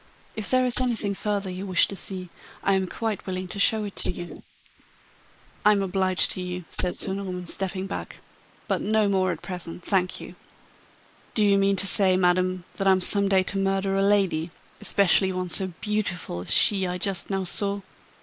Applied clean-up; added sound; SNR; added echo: neural mask model Resemble Enhance denoiser.